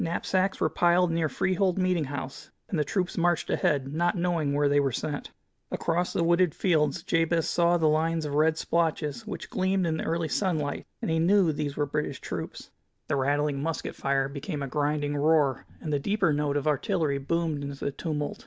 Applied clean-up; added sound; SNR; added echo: none; none; none; none.